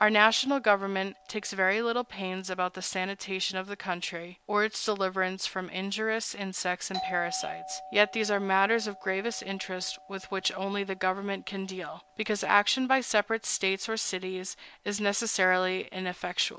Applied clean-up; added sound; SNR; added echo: none; Doorbell; 18 dB; none.